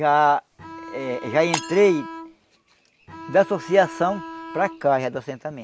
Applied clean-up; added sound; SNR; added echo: none; Bowed string instrument + Shatter; 13 dB; none.